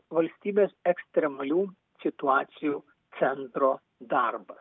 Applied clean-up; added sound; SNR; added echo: none; none; none; none.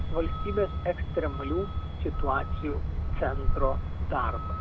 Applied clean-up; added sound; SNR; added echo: none; Truck; -3 dB; none.